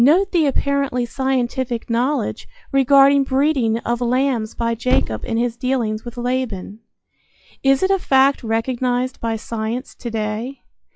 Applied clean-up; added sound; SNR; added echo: classical method log-MMSE.